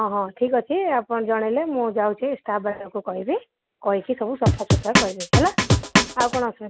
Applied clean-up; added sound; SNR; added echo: none; Drum; -4 dB; none.